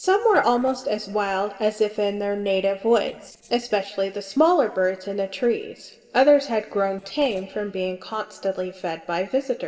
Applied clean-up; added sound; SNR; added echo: neural separator model SepFormer DNS4.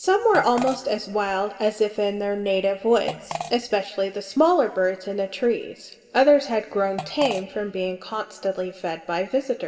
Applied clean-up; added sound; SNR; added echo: none; Fart; 12 dB; reverberation time 2.5 s.